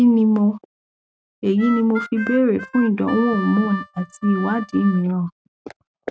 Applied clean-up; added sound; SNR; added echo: neural mask model RNNoise.